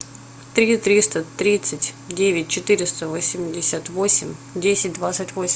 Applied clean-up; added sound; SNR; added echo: none; none; none; none.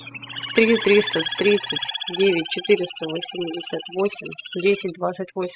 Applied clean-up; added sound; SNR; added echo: classical method spectral subtraction.